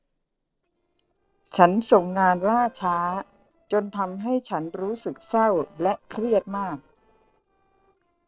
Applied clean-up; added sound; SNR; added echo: neural separator model SepFormer DNS4.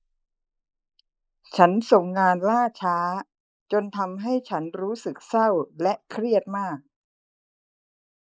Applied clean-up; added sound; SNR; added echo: neural mask model Resemble Enhance denoiser.